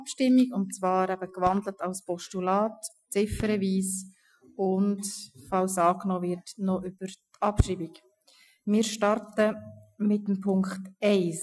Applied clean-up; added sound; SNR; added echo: classical method Wiener filter.